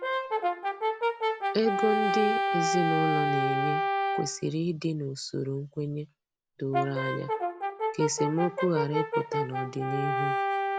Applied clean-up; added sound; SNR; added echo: none; Brass instrument; -1 dB; none.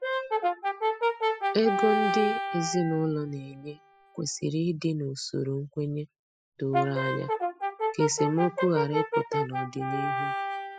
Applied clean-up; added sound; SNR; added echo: classical method spectral subtraction.